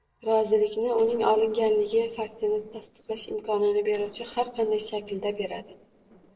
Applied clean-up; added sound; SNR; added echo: neural separator model SepFormer DNS4.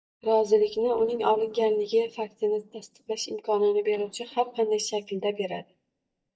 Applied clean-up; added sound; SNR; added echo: neural mask model DeepFilterNet 3.